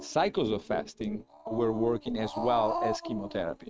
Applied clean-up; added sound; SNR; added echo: neural mask model RNNoise.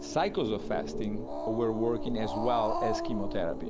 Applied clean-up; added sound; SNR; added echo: none; Growling; 2 dB; none.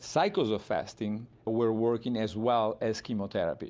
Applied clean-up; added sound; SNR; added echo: none; none; none; none.